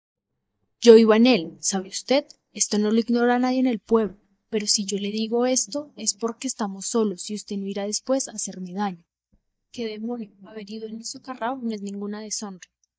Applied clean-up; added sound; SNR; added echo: neural mask model DeepFilterNet 3.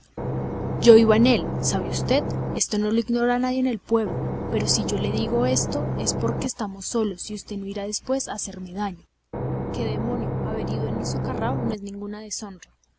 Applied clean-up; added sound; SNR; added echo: none; Engine / Boat, Water vehicle; 2 dB; none.